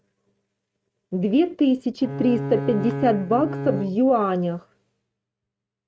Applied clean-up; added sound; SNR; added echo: neural mask model RNNoise.